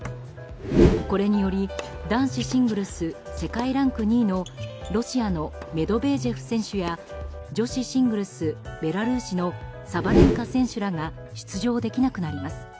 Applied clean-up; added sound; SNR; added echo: none; Whoosh, swoosh, swish; -2 dB; none.